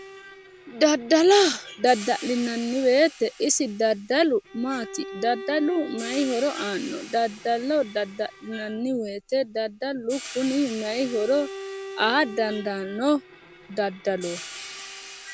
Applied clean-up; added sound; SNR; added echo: none; Bowed string instrument + Hi-hat; 15 dB; none.